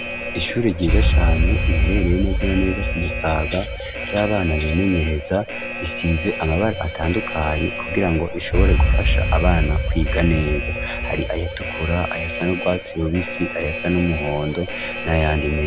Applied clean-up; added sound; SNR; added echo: none; Alarm; 0 dB; none.